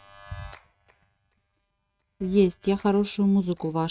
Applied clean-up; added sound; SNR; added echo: neural mask model RNNoise.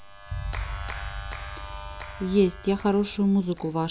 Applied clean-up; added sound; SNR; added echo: none; Clapping; 9 dB; none.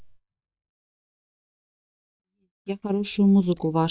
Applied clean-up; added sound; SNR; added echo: neural mask model DeepFilterNet 3.